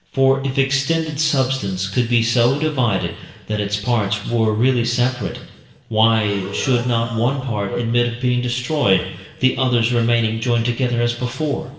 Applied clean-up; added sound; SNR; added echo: none; Breathing; 15 dB; reverberation time 1.1 s.